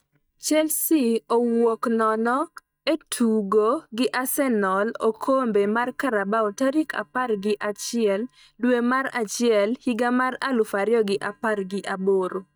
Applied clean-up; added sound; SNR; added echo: neural mask model DeepFilterNet 3.